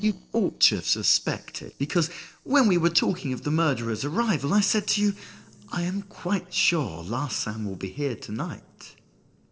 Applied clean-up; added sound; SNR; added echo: neural separator model SepFormer DNS4.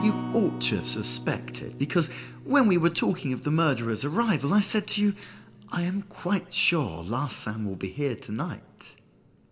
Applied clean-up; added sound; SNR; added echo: none; Acoustic guitar; 14 dB; reverberation time 2.1 s.